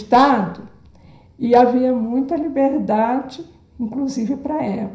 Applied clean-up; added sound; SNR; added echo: none; none; none; reverberation time 0.5 s.